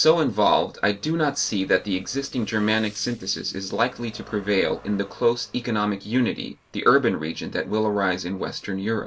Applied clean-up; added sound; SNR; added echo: neural separator model SepFormer DNS4.